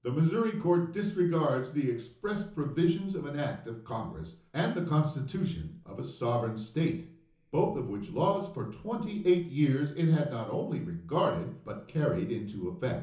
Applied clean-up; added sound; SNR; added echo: none; none; none; reverberation time 0.7 s.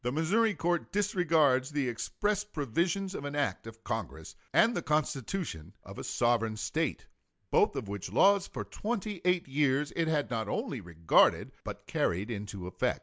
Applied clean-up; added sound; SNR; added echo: none; none; none; none.